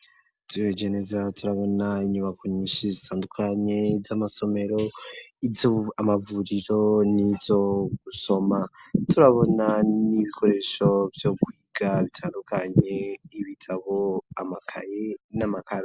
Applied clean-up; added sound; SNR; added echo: none; none; none; none.